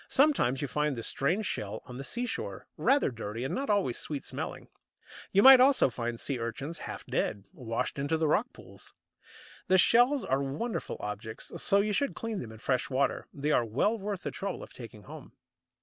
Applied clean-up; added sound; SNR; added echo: none; none; none; none.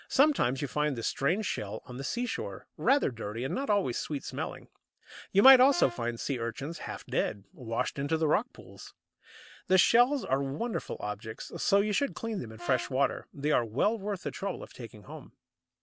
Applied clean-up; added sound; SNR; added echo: none; Brass instrument; 15 dB; none.